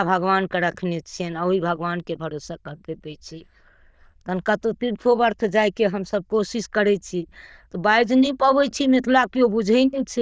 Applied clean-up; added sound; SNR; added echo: neural diffusion model UNIVERSE++.